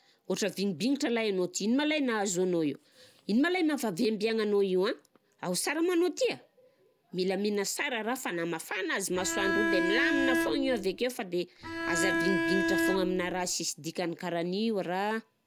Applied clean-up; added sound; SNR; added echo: none; Bowed string instrument; -1 dB; none.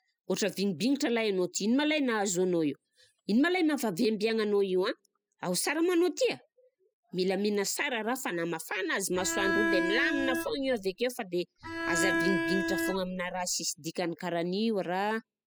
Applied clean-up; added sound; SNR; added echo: classical method spectral subtraction.